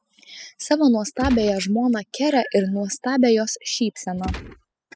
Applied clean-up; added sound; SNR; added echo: classical method spectral subtraction.